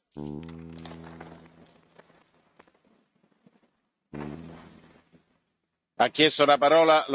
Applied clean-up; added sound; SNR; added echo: neural mask model RNNoise.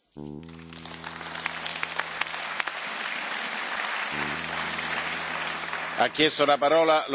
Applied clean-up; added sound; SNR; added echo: none; Bass guitar; 19 dB; none.